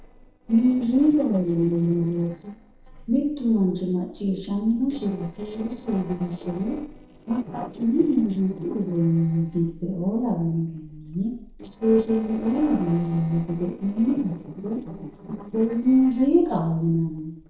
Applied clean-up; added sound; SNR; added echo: neural separator model SepFormer DNS4.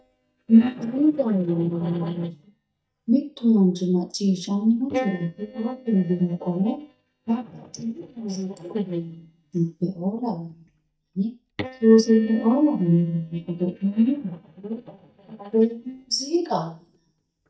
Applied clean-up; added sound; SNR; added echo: neural mask model DeepFilterNet 3.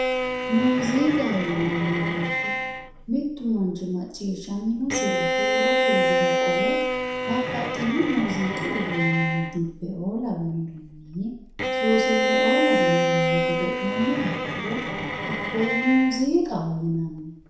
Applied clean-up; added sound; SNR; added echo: none; Bowed string instrument; 0 dB; reverberation time 0.7 s.